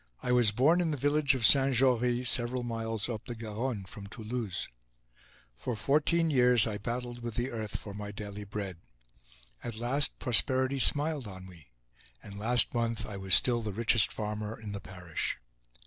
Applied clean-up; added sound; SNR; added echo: none; none; none; none.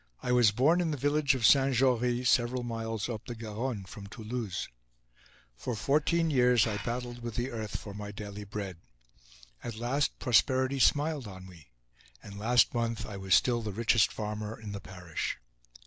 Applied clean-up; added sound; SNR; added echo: none; Hiss; 13 dB; none.